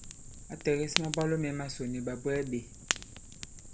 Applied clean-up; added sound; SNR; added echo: none; Fire; 5 dB; none.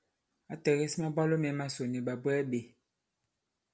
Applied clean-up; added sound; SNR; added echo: none; none; none; none.